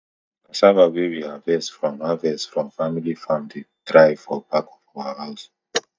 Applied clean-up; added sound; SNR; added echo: neural mask model DeepFilterNet 3.